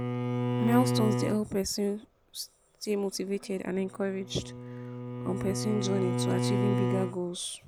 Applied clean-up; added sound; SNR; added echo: none; Bowed string instrument; 1 dB; none.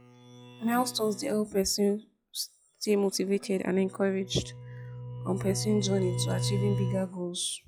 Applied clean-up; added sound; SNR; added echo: classical method log-MMSE.